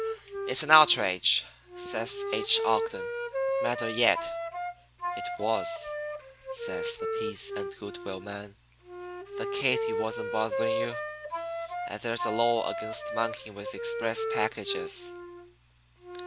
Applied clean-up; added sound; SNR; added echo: none; Wind instrument, woodwind instrument; 5 dB; none.